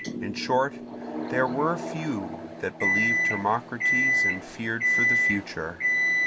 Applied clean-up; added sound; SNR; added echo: none; Microwave oven; -4 dB; none.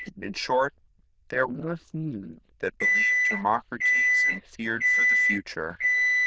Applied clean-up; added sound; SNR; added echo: neural diffusion model UNIVERSE++.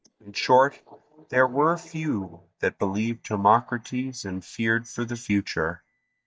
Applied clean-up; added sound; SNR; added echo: neural mask model DeepFilterNet 3.